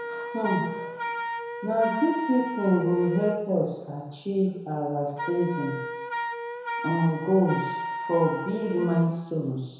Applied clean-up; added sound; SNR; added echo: none; Wind instrument, woodwind instrument; 7 dB; reverberation time 1.0 s.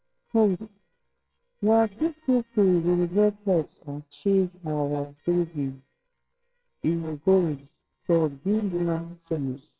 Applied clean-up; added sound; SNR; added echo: neural separator model SepFormer WHAMR!.